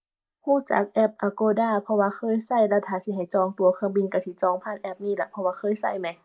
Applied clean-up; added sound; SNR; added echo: neural mask model Resemble Enhance denoiser.